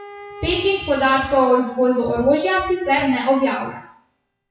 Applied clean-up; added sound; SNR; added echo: classical method WPE with log-MMSE.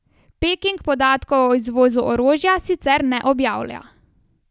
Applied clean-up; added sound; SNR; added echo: none; none; none; none.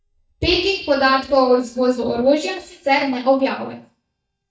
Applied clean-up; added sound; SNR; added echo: neural mask model DeepFilterNet 3.